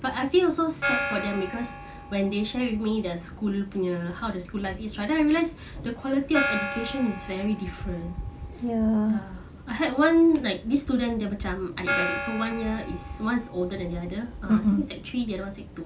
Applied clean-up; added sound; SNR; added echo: none; Gong; 10 dB; none.